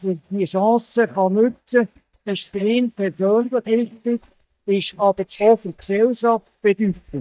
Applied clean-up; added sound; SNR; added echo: neural mask model DeepFilterNet 3.